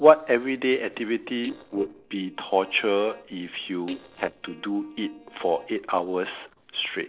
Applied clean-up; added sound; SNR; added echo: neural separator model SepFormer DNS4.